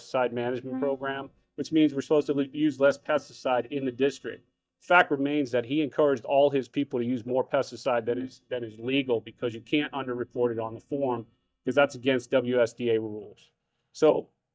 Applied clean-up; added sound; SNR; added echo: neural mask model DeepFilterNet 3.